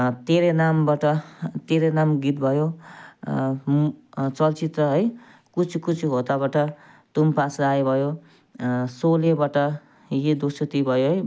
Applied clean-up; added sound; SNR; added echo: none; none; none; none.